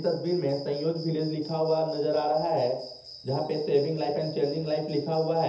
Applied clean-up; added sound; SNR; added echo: none; Cricket; 18 dB; reverberation time 0.7 s.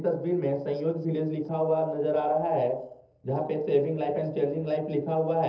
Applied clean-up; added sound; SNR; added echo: neural separator model SepFormer DNS4.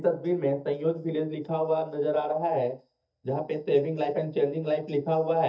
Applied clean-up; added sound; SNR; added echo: neural mask model DeepFilterNet 3.